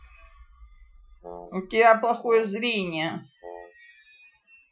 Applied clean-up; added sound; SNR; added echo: classical method Wiener filter.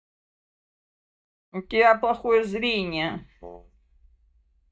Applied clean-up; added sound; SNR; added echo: neural mask model DeepFilterNet 3.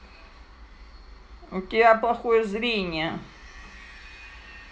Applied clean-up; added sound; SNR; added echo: none; none; none; none.